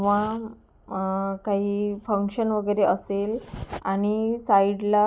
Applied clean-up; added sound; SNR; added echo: none; none; none; none.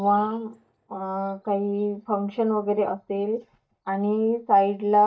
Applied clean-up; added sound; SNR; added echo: neural mask model DeepFilterNet 3.